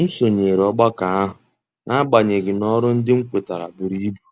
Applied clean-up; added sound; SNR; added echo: none; none; none; none.